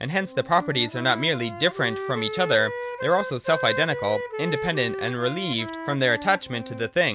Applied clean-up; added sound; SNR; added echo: none; Wind instrument, woodwind instrument; 9 dB; none.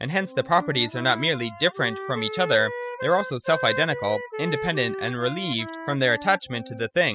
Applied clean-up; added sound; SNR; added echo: classical method spectral subtraction.